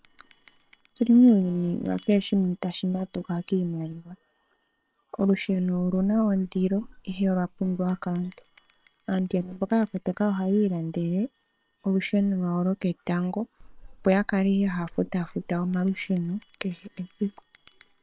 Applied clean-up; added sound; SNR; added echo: neural separator model SepFormer WHAM!.